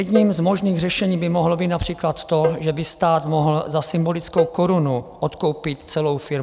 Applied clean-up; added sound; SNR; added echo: none; Cowbell; 11 dB; none.